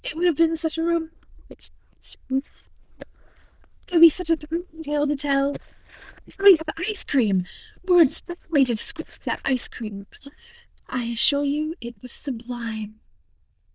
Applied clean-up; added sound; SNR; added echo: neural diffusion model UNIVERSE++.